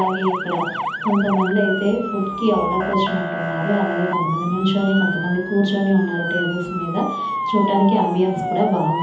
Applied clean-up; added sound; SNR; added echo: none; Motor vehicle (road) / Siren; 5 dB; reverberation time 1.3 s.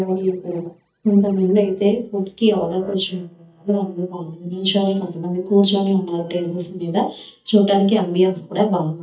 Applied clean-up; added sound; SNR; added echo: neural mask model DeepFilterNet 3.